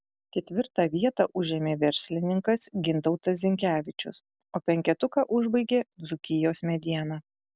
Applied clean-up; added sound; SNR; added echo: none; none; none; none.